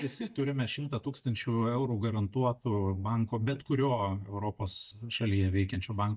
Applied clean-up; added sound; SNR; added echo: neural mask model DeepFilterNet 3.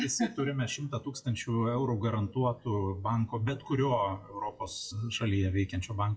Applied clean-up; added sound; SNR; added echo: classical method WPE with log-MMSE.